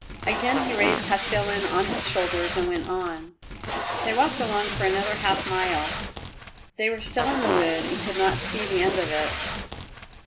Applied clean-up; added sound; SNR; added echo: none; Fart + Packing tape, duct tape; 2 dB; none.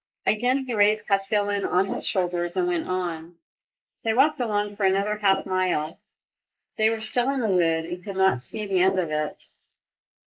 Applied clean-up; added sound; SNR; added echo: neural mask model Resemble Enhance denoiser.